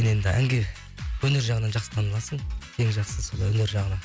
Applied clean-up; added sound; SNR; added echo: none; none; none; none.